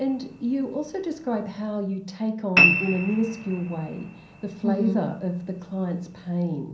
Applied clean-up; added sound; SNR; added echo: none; Piano; 2 dB; reverberation time 0.6 s.